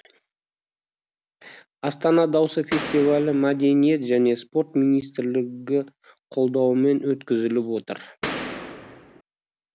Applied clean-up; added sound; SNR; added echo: none; Boom; 9 dB; none.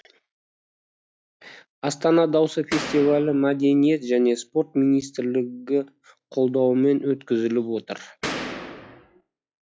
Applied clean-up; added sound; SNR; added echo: classical method log-MMSE.